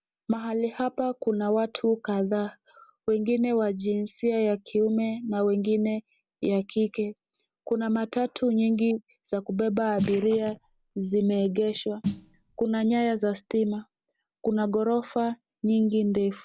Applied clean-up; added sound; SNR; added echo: none; Snare drum; 12 dB; none.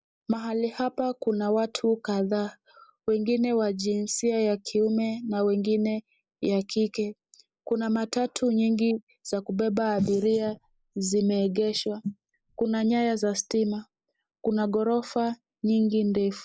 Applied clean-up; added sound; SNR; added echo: neural mask model Resemble Enhance denoiser.